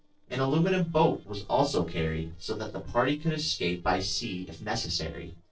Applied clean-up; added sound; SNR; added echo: neural separator model SepFormer DNS4.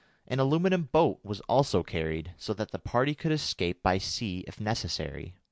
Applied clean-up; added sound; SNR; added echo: none; none; none; none.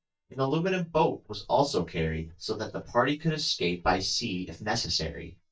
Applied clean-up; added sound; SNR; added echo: neural mask model DeepFilterNet 3.